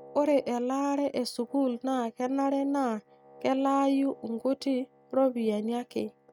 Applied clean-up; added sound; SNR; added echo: neural mask model RNNoise.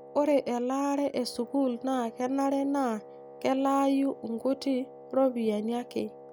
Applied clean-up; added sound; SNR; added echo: none; Wind instrument, woodwind instrument; 19 dB; none.